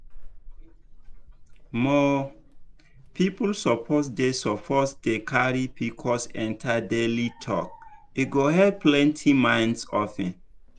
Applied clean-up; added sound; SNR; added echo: none; Squeak / Walk, footsteps; 18 dB; none.